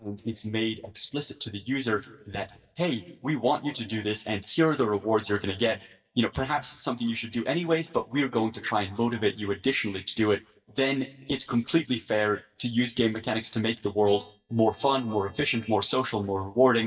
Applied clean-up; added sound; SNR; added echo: neural mask model DeepFilterNet 3.